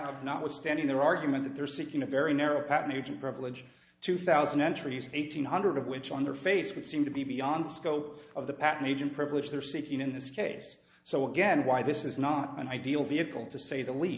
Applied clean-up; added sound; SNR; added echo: none; none; none; none.